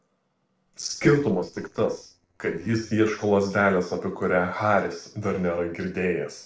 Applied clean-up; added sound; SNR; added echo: neural separator model SepFormer DNS4.